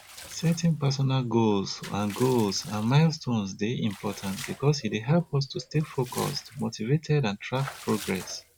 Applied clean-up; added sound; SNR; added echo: none; Bathtub (filling or washing) / Water / Liquid; 18 dB; none.